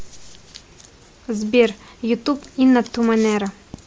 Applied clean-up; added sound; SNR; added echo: none; none; none; none.